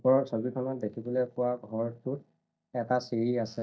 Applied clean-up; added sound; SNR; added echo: neural mask model DeepFilterNet 3.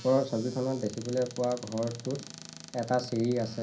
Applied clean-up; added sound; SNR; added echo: none; Squeak / Cupboard open or close; 17 dB; reverberation time 0.3 s.